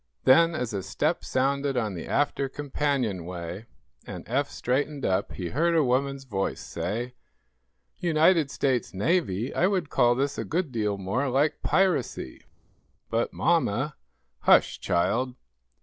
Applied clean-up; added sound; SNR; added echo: none; none; none; none.